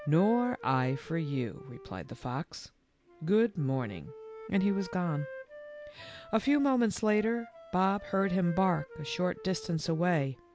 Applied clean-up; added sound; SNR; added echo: none; Wind instrument, woodwind instrument; 17 dB; none.